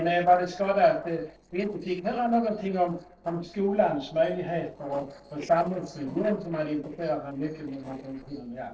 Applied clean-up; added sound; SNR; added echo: neural separator model SepFormer DNS4.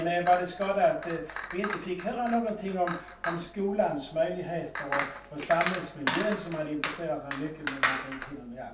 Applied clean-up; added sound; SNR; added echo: none; Chink, clink; -1 dB; reverberation time 0.3 s.